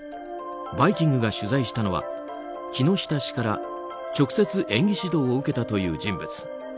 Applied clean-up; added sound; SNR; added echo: none; none; none; none.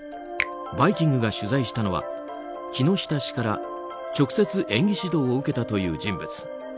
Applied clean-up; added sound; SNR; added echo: none; Finger snapping; 13 dB; none.